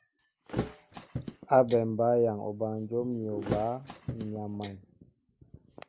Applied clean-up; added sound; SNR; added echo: none; Thump, thud; 10 dB; none.